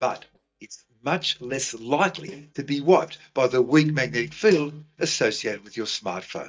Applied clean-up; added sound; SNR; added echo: neural mask model DeepFilterNet 3.